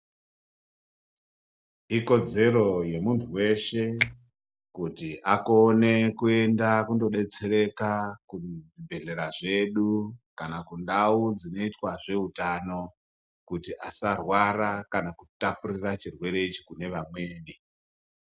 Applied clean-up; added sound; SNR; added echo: none; Finger snapping; 6 dB; none.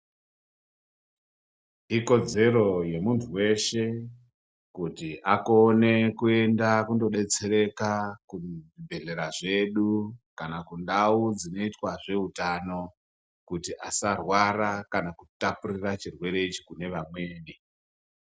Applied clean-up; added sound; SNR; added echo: none; none; none; none.